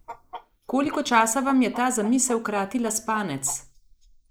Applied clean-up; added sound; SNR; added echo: neural mask model Resemble Enhance denoiser.